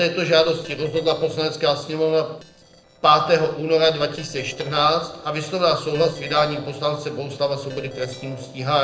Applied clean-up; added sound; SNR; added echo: neural separator model SepFormer DNS4.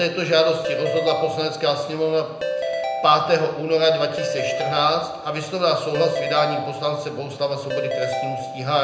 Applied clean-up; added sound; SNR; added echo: none; Ringtone / Keyboard (musical); 6 dB; reverberation time 0.8 s.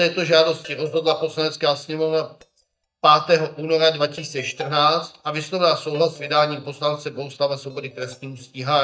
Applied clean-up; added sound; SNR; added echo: neural mask model DeepFilterNet 3.